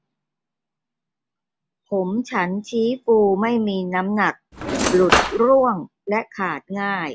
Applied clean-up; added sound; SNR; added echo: none; Cutlery, silverware / Drawer open or close; -1 dB; none.